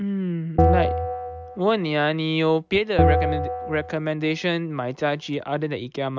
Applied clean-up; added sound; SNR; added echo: none; Bell; 0 dB; none.